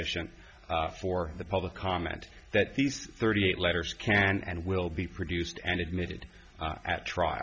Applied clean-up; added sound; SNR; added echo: none; none; none; none.